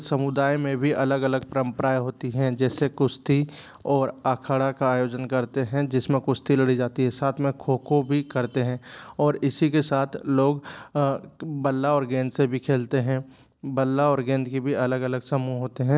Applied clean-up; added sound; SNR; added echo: none; none; none; none.